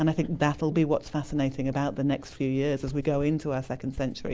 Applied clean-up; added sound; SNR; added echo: none; Writing; 16 dB; none.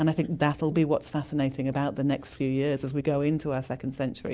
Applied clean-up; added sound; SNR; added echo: none; none; none; none.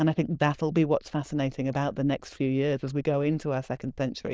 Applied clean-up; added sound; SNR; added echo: neural diffusion model UNIVERSE++.